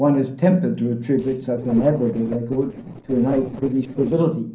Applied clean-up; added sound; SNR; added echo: neural separator model SepFormer DNS4.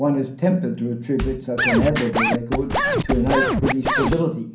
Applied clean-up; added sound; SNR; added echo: none; Scratching (performance technique); 0 dB; reverberation time 0.6 s.